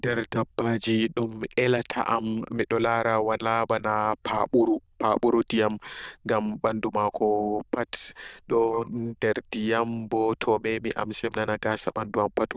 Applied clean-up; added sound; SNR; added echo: neural diffusion model UNIVERSE++.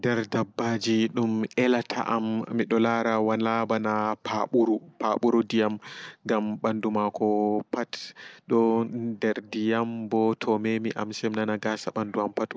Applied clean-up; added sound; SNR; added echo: neural mask model Resemble Enhance denoiser.